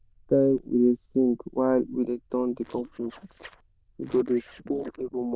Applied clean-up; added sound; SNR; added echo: neural diffusion model UNIVERSE++.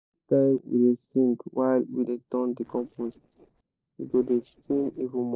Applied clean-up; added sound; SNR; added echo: neural separator model SepFormer DNS4.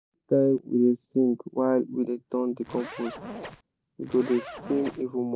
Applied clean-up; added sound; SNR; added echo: none; Zipper (clothing); 13 dB; none.